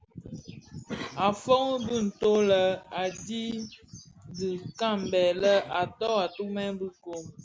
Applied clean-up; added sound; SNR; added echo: none; Cough; 16 dB; none.